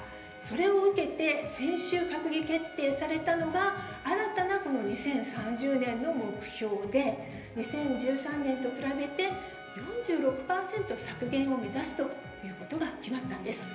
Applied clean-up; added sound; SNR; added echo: none; Trumpet; 19 dB; reverberation time 1.4 s.